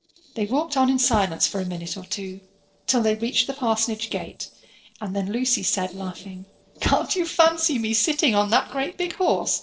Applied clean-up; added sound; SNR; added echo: neural separator model SepFormer DNS4.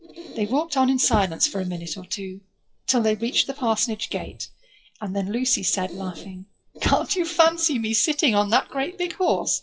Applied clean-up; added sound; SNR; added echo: classical method WPE with log-MMSE.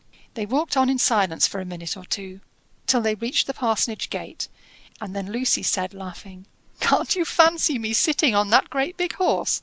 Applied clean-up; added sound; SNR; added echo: none; none; none; none.